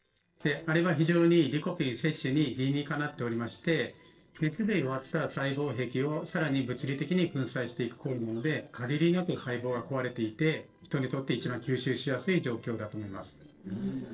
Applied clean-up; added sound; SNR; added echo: neural separator model SepFormer DNS4.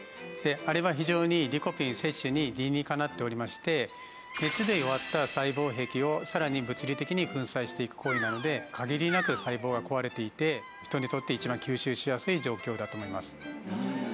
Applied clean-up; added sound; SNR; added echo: none; none; none; none.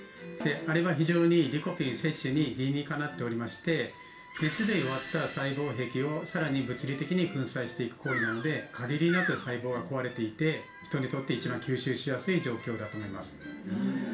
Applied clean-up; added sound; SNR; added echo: none; Snare drum; 17 dB; reverberation time 0.4 s.